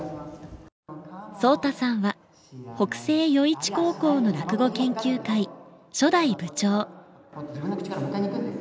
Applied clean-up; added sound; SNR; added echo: none; none; none; none.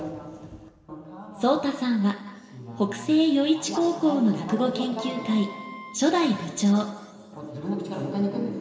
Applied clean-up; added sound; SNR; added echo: none; Wind instrument, woodwind instrument; 17 dB; reverberation time 2.3 s.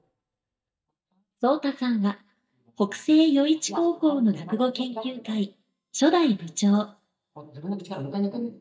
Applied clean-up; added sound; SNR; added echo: neural mask model DeepFilterNet 3.